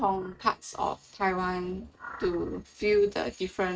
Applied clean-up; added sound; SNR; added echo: neural mask model RNNoise.